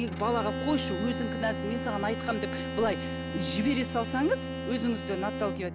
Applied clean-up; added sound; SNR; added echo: none; Bowed string instrument + Bowed string instrument; 3 dB; none.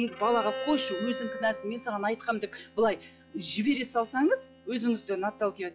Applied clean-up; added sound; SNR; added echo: classical method log-MMSE.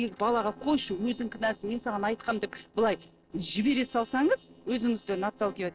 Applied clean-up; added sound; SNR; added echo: neural separator model SepFormer DNS4.